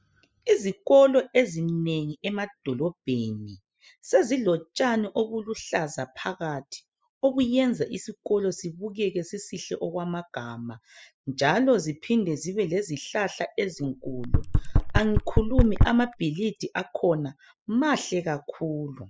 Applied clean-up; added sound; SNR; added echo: classical method spectral subtraction.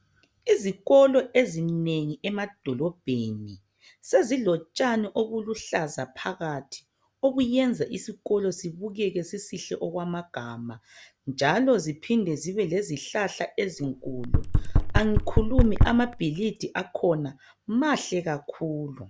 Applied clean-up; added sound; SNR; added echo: none; Knock; -4 dB; none.